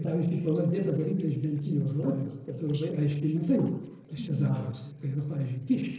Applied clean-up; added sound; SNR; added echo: neural separator model SepFormer DNS4.